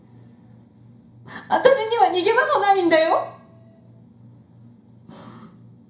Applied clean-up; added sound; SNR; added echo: none; none; none; reverberation time 0.5 s.